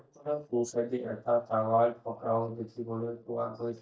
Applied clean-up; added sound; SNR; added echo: neural mask model DeepFilterNet 3.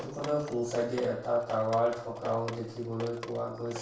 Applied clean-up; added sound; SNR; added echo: none; Drip; 14 dB; reverberation time 0.7 s.